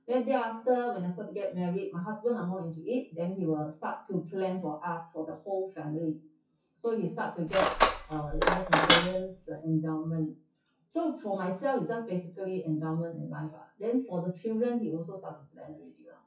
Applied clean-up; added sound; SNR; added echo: classical method WPE with log-MMSE.